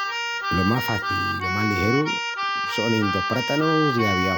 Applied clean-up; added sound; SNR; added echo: none; Keyboard (musical); 1 dB; none.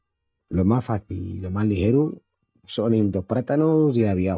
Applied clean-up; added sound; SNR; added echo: neural mask model DeepFilterNet 3.